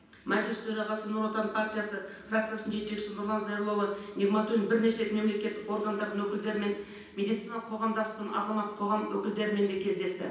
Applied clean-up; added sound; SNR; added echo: none; none; none; reverberation time 0.9 s.